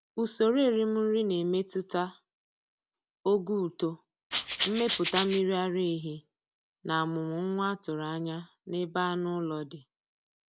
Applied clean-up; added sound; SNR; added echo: none; Rattle (instrument); 2 dB; none.